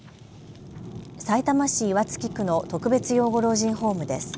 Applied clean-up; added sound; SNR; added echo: none; Fire; 13 dB; none.